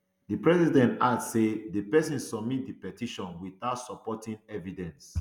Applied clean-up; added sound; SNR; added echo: none; none; none; none.